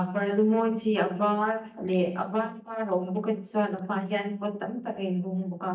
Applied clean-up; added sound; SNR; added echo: neural mask model DeepFilterNet 3.